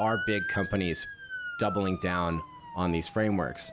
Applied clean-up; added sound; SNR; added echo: none; Motor vehicle (road) / Siren; 8 dB; none.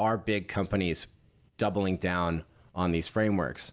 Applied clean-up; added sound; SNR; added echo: none; none; none; none.